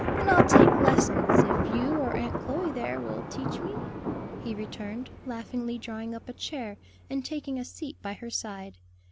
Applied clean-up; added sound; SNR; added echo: none; Thunder; -4 dB; none.